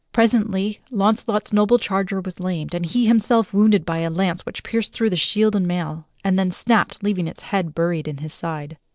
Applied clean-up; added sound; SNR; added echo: neural separator model SepFormer DNS4.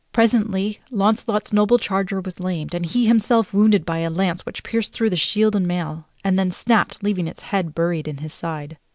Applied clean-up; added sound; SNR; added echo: none; none; none; none.